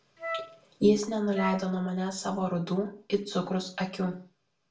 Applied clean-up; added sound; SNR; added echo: none; Wind instrument, woodwind instrument; 9 dB; reverberation time 0.3 s.